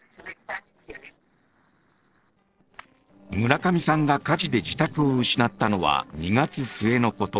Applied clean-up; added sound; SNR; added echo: neural separator model SepFormer DNS4.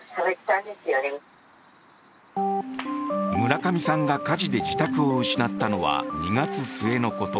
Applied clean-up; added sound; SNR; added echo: none; Chirp, tweet; 20 dB; none.